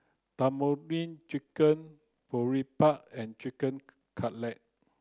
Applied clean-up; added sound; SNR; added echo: none; none; none; none.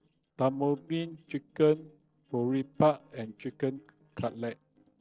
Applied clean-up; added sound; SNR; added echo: neural separator model SepFormer DNS4.